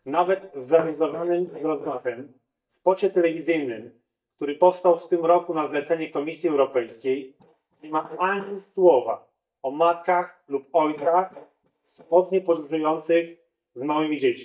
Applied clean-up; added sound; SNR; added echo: neural mask model DeepFilterNet 3.